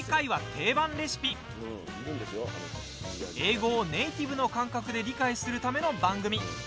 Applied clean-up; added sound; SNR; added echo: none; none; none; none.